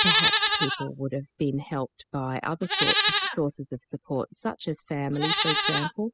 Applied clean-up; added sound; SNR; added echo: classical method spectral subtraction.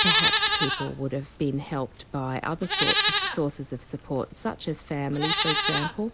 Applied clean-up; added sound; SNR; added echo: none; Livestock, farm animals, working animals; -3 dB; none.